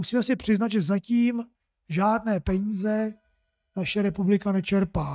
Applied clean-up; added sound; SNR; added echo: neural mask model DeepFilterNet 3.